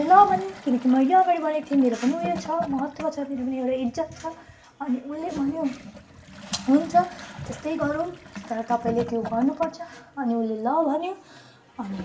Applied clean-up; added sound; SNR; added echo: none; Toilet flush / Gurgling; 16 dB; reverberation time 0.5 s.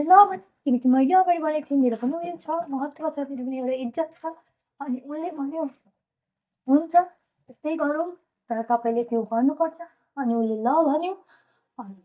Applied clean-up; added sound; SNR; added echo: neural mask model DeepFilterNet 3.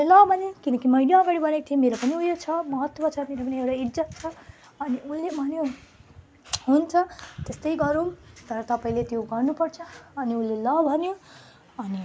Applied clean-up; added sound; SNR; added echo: none; none; none; none.